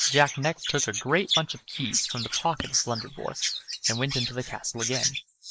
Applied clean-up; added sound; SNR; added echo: neural mask model Resemble Enhance denoiser.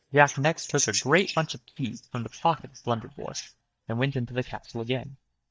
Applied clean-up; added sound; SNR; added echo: neural mask model DeepFilterNet 3.